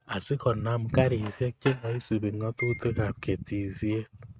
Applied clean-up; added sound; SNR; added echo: neural mask model RNNoise.